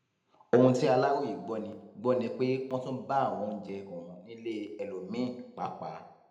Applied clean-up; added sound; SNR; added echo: none; none; none; reverberation time 0.7 s.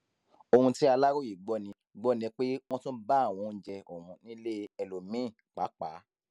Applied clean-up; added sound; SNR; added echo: none; none; none; none.